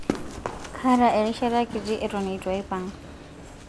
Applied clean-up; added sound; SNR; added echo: none; Run; 10 dB; none.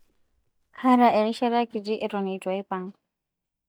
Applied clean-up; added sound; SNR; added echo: neural mask model DeepFilterNet 3.